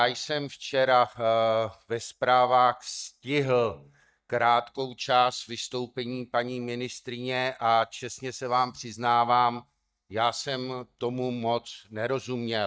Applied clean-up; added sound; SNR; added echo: neural mask model DeepFilterNet 3.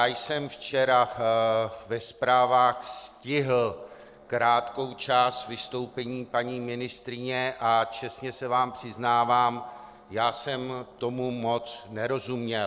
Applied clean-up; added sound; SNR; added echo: neural separator model SepFormer DNS4.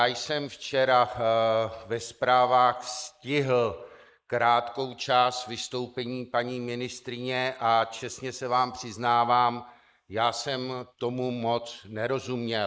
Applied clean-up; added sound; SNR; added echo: neural mask model Resemble Enhance denoiser.